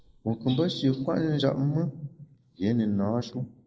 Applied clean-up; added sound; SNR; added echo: neural mask model Resemble Enhance denoiser.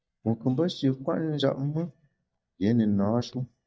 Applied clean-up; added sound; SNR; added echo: neural mask model DeepFilterNet 3.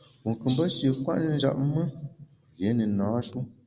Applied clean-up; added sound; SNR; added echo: none; none; none; none.